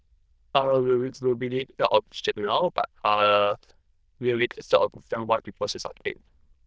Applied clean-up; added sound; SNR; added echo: neural diffusion model UNIVERSE++.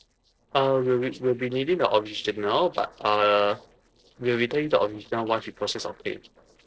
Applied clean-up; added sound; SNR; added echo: neural separator model SepFormer DNS4.